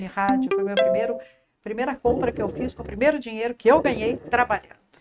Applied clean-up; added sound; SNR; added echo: neural mask model RNNoise.